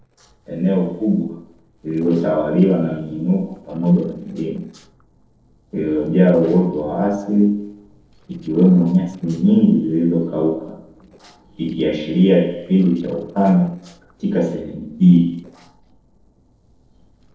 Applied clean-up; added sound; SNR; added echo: neural separator model SepFormer DNS4.